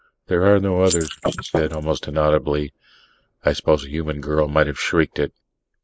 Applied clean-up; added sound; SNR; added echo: neural mask model Resemble Enhance denoiser.